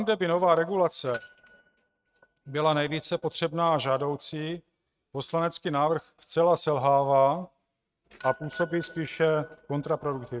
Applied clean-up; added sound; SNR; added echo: neural mask model RNNoise.